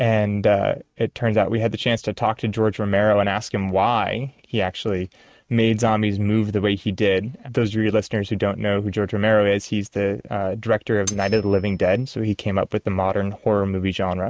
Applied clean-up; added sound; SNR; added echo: neural mask model RNNoise.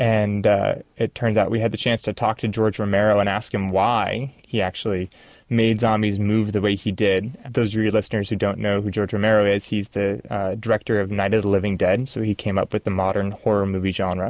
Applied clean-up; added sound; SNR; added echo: none; none; none; none.